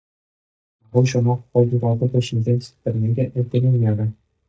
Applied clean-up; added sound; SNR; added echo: neural mask model DeepFilterNet 3.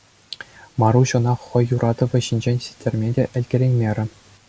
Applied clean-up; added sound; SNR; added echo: none; none; none; none.